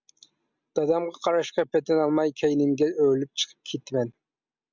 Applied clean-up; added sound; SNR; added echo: none; none; none; none.